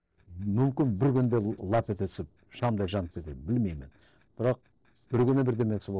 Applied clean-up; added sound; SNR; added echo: neural separator model SepFormer DNS4.